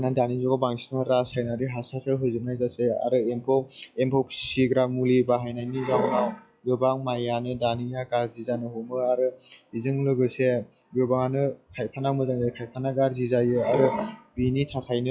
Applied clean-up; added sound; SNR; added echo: classical method log-MMSE.